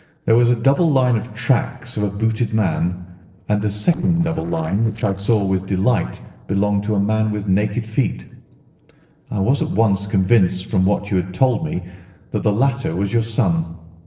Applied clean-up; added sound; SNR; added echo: neural separator model SepFormer DNS4.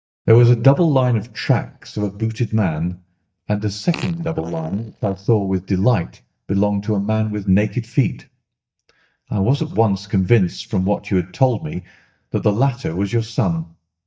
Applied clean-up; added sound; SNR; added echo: neural mask model DeepFilterNet 3.